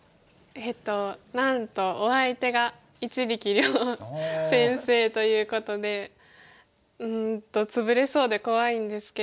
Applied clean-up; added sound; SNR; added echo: none; none; none; none.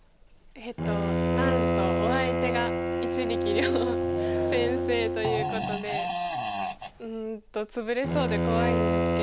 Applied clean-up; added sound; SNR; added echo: none; Bowed string instrument + Fart; -4 dB; none.